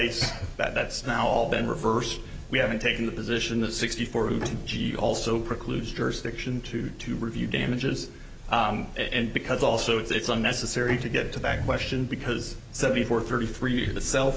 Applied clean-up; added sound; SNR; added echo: none; Bowed string instrument; 19 dB; none.